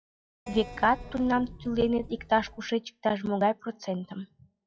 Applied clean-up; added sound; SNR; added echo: classical method WPE with log-MMSE.